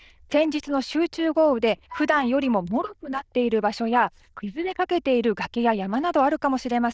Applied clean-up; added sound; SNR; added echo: neural diffusion model UNIVERSE++.